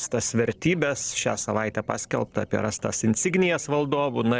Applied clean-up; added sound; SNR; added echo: neural separator model SepFormer DNS4.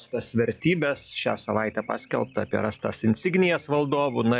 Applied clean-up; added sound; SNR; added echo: classical method log-MMSE.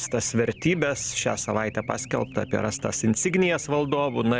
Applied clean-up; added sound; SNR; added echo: none; Race car, auto racing / Alarm; 18 dB; none.